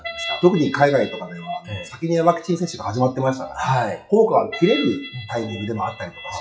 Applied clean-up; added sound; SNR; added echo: classical method WPE with log-MMSE.